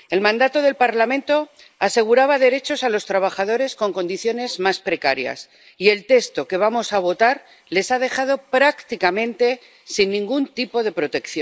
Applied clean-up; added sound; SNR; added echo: neural mask model Resemble Enhance denoiser.